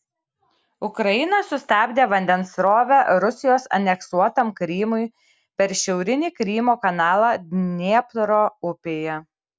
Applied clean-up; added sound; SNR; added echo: none; none; none; none.